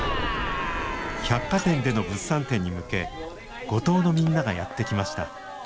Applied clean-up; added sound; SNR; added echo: none; Explosion; 10 dB; none.